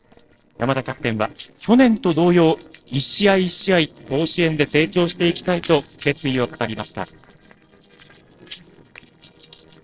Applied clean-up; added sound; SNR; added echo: neural separator model SepFormer DNS4.